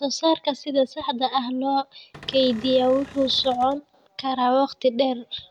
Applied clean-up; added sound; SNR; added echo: none; Cupboard open or close / Door; 19 dB; none.